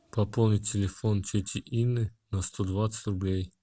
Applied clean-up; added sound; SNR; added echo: none; none; none; none.